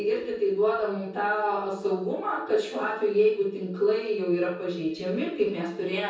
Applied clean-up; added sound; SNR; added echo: none; Telephone; 19 dB; reverberation time 0.6 s.